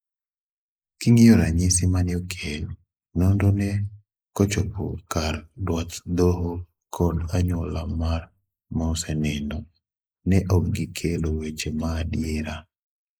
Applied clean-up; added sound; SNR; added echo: neural mask model Resemble Enhance denoiser.